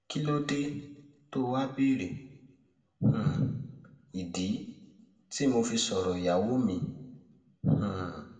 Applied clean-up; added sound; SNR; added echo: none; none; none; reverberation time 0.8 s.